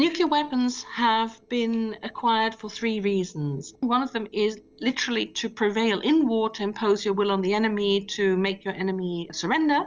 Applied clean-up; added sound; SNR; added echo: neural separator model SepFormer DNS4.